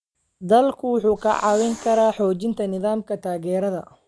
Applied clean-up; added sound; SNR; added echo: none; Hiss; 19 dB; none.